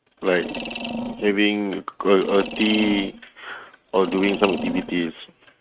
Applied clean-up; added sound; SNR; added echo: neural mask model RNNoise.